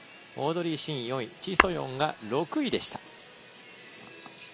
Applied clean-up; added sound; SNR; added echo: none; Tap / Hammer; 0 dB; none.